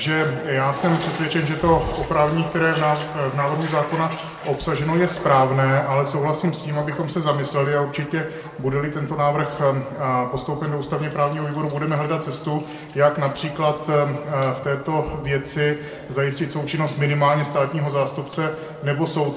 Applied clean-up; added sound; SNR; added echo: none; Toilet flush; 17 dB; reverberation time 1.8 s.